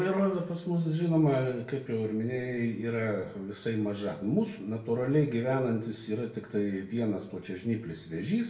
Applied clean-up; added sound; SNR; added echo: none; none; none; reverberation time 0.6 s.